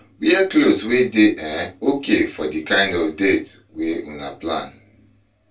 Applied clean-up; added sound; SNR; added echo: none; none; none; reverberation time 0.2 s.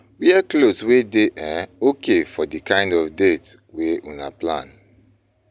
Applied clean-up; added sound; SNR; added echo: none; none; none; none.